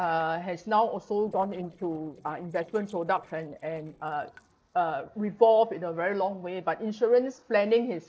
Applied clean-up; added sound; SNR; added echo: neural separator model SepFormer DNS4.